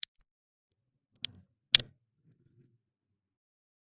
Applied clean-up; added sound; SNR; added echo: neural mask model DeepFilterNet 3.